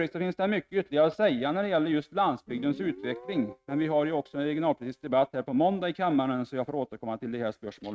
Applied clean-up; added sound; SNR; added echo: neural mask model RNNoise.